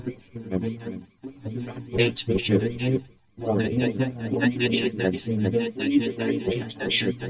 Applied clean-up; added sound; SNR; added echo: neural mask model DeepFilterNet 3.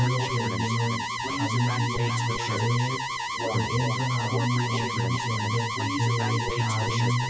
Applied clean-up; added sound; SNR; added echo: none; Alarm; 2 dB; reverberation time 0.3 s.